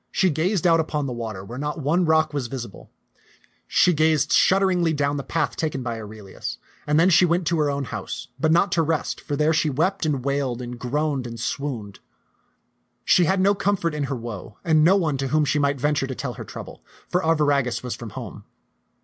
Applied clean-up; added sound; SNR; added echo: none; none; none; none.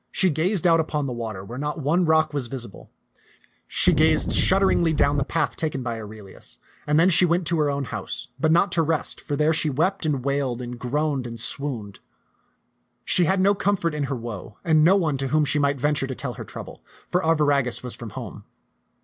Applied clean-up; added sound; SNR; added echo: none; Wind; 0 dB; none.